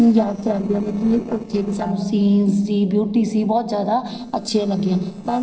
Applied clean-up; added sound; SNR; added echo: neural separator model SepFormer DNS4.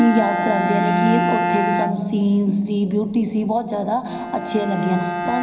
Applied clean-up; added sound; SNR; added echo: none; Bowed string instrument; 3 dB; reverberation time 0.4 s.